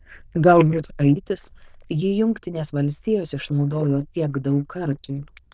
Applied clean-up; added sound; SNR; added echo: neural diffusion model UNIVERSE++.